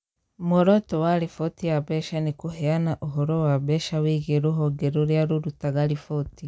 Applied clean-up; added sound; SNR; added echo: none; none; none; none.